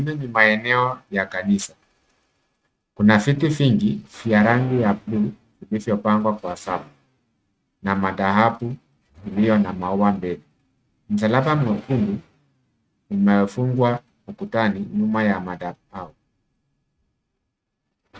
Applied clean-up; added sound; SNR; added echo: neural mask model RNNoise.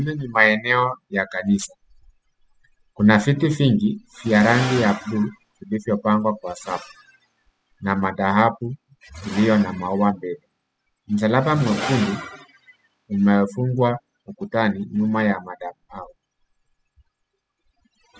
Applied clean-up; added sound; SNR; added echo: classical method spectral subtraction.